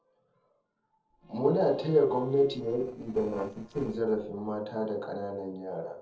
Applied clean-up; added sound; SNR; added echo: neural separator model SepFormer DNS4.